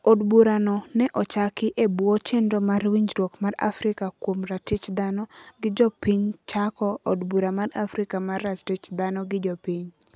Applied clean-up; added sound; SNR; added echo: none; none; none; none.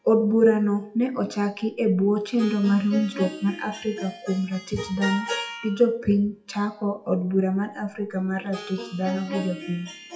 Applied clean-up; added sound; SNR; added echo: classical method WPE with log-MMSE.